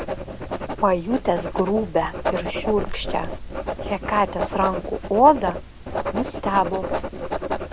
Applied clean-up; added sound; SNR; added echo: none; Writing; 5 dB; none.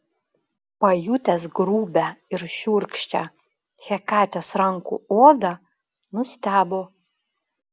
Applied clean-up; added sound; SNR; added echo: none; none; none; none.